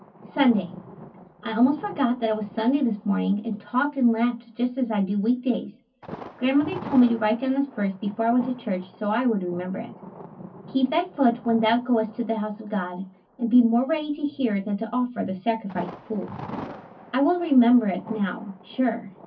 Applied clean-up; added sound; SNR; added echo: none; Thunder; 19 dB; reverberation time 0.3 s.